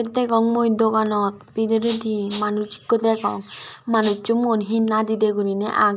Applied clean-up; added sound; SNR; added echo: none; Rattle (instrument); 11 dB; none.